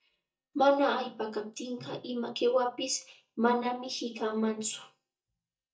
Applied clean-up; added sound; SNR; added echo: neural mask model DeepFilterNet 3.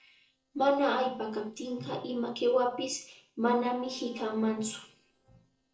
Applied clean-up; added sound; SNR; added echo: neural separator model SepFormer DNS4.